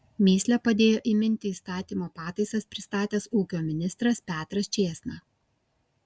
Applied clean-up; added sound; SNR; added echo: none; none; none; none.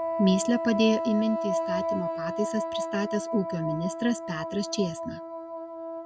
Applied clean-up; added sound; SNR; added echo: none; Wind instrument, woodwind instrument; 3 dB; none.